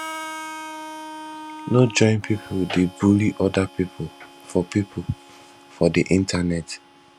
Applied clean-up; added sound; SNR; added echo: none; Harmonica; 16 dB; none.